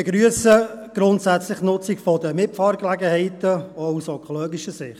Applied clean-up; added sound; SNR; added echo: none; none; none; none.